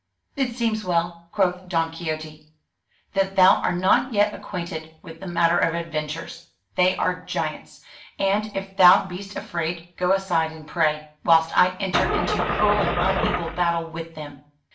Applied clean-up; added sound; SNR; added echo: none; Engine starting / Car; 0 dB; reverberation time 0.4 s.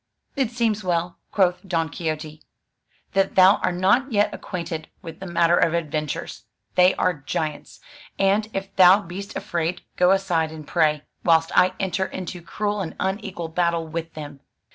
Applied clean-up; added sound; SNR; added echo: none; none; none; none.